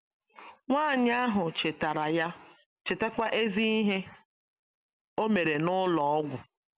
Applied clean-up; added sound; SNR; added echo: none; none; none; none.